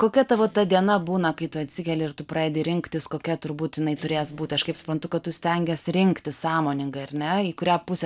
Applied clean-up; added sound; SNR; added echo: neural separator model SepFormer DNS4.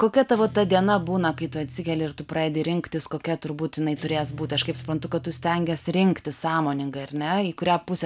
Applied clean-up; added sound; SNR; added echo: none; Guitar; 17 dB; none.